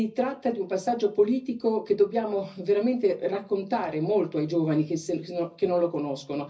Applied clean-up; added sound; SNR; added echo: none; none; none; reverberation time 0.4 s.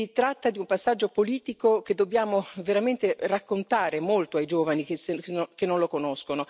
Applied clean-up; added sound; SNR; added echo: none; none; none; none.